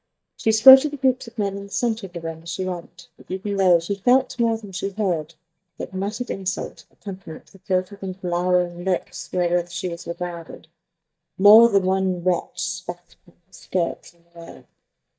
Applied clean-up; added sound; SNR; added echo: neural mask model DeepFilterNet 3.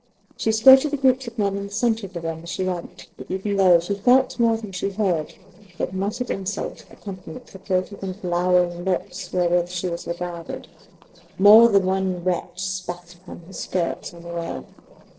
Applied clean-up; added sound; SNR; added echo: neural separator model SepFormer DNS4.